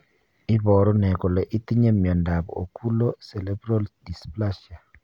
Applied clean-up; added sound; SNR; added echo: none; none; none; none.